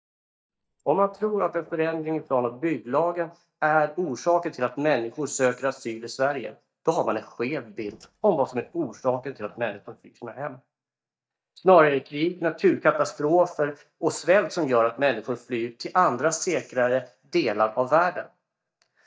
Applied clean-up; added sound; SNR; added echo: neural mask model DeepFilterNet 3.